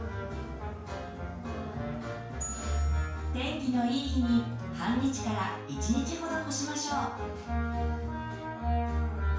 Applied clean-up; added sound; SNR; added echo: none; none; none; reverberation time 0.5 s.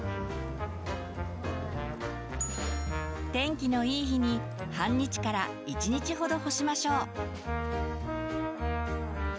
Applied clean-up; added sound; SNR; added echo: none; none; none; none.